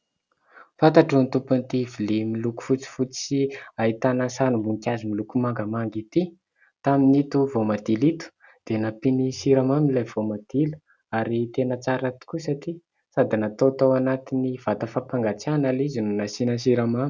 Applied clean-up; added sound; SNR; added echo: none; none; none; none.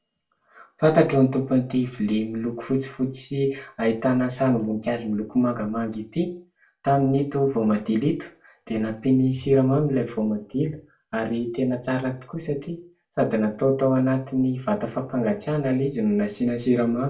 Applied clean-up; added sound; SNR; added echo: none; none; none; reverberation time 0.3 s.